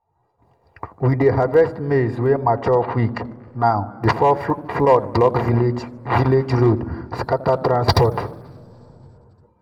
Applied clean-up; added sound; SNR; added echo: none; none; none; reverberation time 1.4 s.